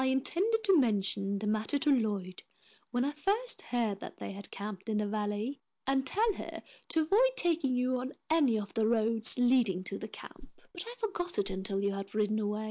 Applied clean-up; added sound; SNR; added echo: none; Whoosh, swoosh, swish; 14 dB; none.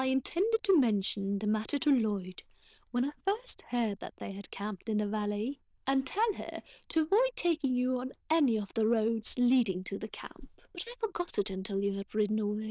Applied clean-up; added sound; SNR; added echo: neural diffusion model UNIVERSE++.